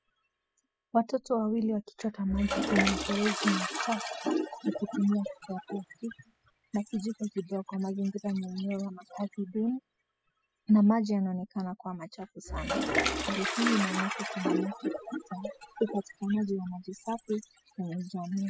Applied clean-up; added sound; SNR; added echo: classical method spectral subtraction.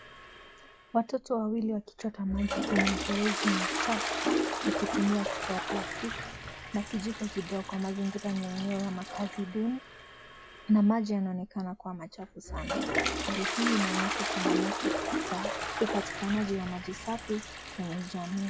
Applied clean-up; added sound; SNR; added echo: none; Toilet flush; 2 dB; none.